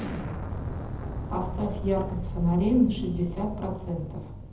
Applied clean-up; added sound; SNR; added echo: none; Explosion; 5 dB; reverberation time 0.8 s.